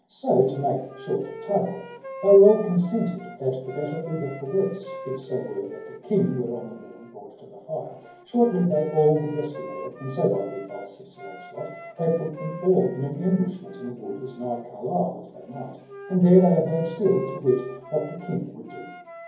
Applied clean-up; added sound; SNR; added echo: none; Wind instrument, woodwind instrument; 17 dB; reverberation time 0.9 s.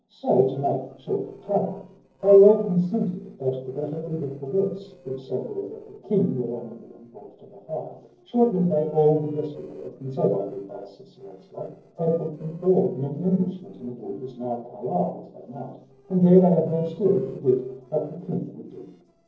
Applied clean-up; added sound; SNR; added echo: neural separator model SepFormer DNS4.